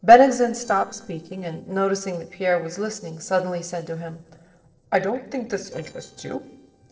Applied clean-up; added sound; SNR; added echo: neural separator model SepFormer DNS4.